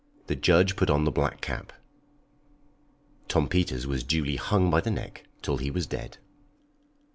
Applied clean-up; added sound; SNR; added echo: none; none; none; none.